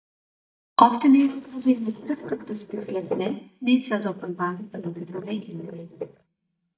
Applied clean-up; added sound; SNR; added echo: neural mask model DeepFilterNet 3.